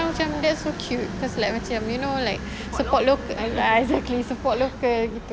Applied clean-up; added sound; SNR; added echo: none; none; none; none.